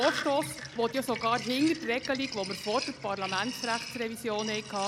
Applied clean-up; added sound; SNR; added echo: none; Sink (filling or washing); 8 dB; none.